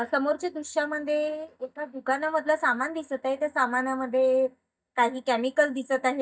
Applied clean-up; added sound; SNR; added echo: neural mask model DeepFilterNet 3.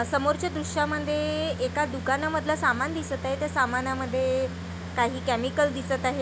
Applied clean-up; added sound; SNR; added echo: none; none; none; none.